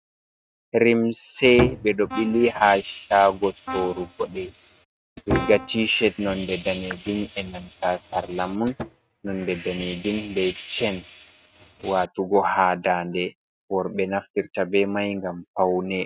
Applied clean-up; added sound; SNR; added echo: neural mask model RNNoise.